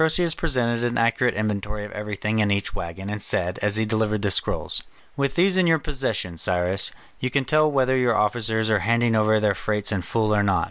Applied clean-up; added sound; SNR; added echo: none; none; none; none.